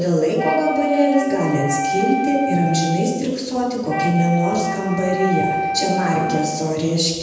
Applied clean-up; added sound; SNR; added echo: none; Wind instrument, woodwind instrument; 5 dB; reverberation time 1.1 s.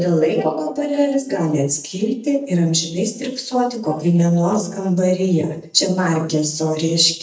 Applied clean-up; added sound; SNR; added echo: neural mask model DeepFilterNet 3.